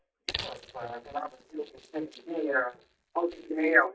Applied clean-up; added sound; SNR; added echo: neural mask model DeepFilterNet 3.